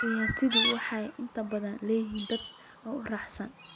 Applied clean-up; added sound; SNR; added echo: none; Chirp, tweet; 2 dB; none.